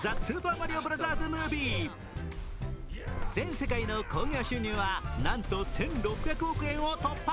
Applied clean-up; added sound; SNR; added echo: none; Walk, footsteps; 5 dB; none.